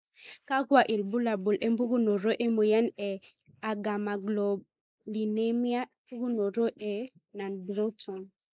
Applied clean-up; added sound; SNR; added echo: neural mask model Resemble Enhance denoiser.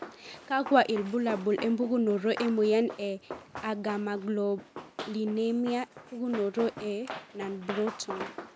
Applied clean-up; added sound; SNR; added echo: none; Run; 13 dB; none.